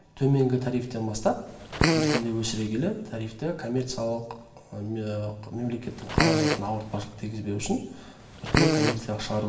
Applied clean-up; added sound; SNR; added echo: none; Fart; -3 dB; reverberation time 1.1 s.